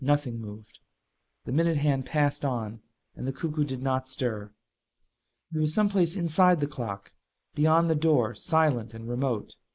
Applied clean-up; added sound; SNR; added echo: neural mask model Resemble Enhance denoiser.